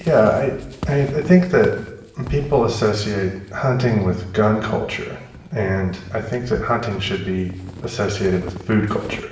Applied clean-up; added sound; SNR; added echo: none; Squeak / Walk, footsteps; 17 dB; reverberation time 0.8 s.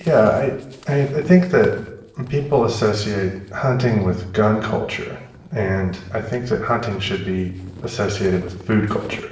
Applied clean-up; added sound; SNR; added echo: neural separator model SepFormer DNS4.